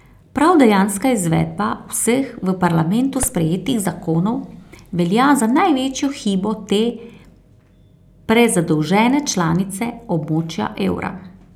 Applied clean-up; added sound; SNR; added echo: none; Fireworks; 17 dB; none.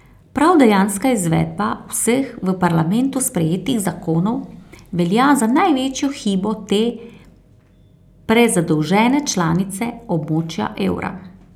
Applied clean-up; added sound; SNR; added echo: none; none; none; none.